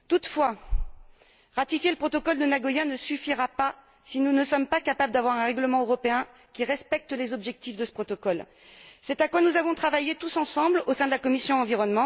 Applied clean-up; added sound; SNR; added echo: none; none; none; none.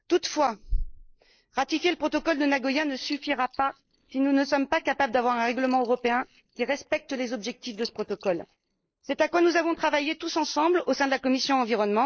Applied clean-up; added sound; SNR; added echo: neural mask model Resemble Enhance denoiser.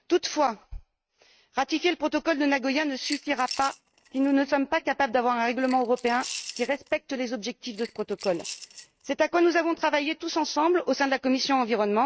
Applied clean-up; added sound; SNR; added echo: neural mask model RNNoise.